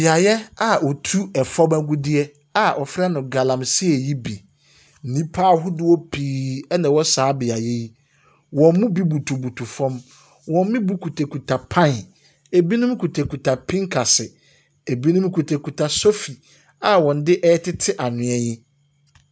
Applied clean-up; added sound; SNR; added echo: none; none; none; none.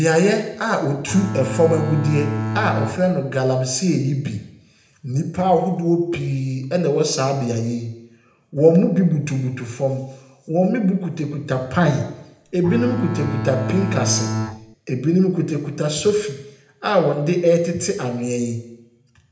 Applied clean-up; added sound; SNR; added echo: none; Bowed string instrument; 4 dB; reverberation time 0.8 s.